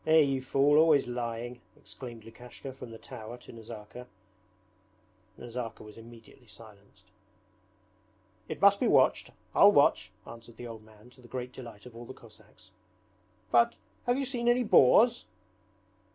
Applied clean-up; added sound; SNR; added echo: none; none; none; none.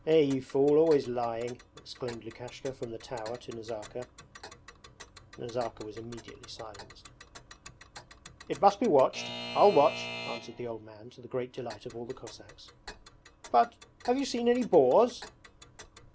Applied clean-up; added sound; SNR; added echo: none; Alarm / Clock; 17 dB; none.